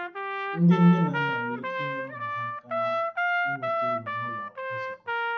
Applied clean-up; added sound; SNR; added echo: none; Trumpet; 1 dB; reverberation time 0.5 s.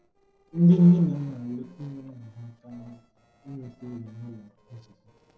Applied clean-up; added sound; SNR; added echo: neural separator model SepFormer DNS4.